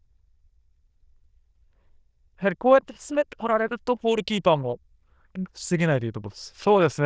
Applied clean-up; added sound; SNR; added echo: neural diffusion model UNIVERSE++.